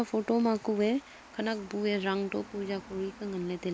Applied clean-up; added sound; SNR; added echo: none; Water; 20 dB; none.